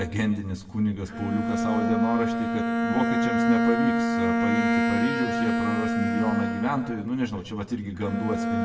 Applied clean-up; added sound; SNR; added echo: none; Bowed string instrument; -3 dB; reverberation time 0.7 s.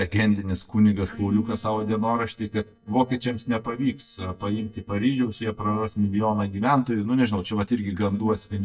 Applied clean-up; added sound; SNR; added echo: neural mask model DeepFilterNet 3.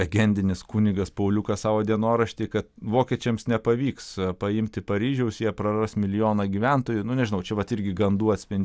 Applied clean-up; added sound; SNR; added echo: none; none; none; none.